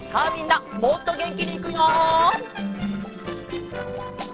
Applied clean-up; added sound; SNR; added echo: neural separator model SepFormer DNS4.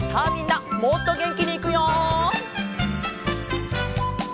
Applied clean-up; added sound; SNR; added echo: none; Electric guitar; 20 dB; none.